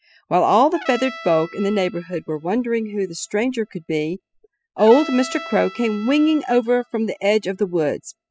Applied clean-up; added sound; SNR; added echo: classical method spectral subtraction.